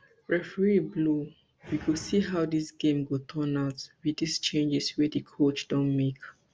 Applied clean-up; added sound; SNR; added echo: none; none; none; none.